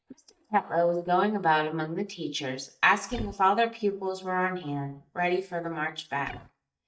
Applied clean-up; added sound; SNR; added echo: neural mask model DeepFilterNet 3.